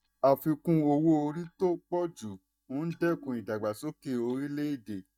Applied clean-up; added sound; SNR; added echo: neural mask model DeepFilterNet 3.